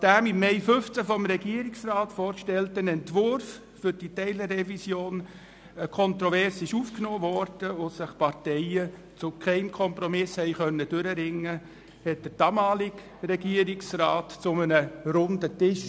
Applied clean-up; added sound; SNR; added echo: none; none; none; none.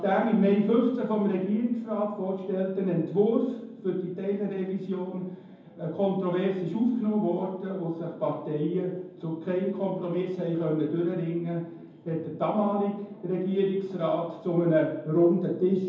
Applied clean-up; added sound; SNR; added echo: none; none; none; reverberation time 0.9 s.